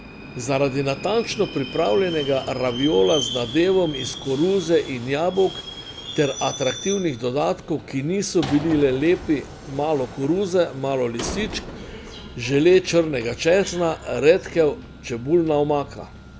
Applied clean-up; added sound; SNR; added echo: none; Subway, metro, underground; 13 dB; none.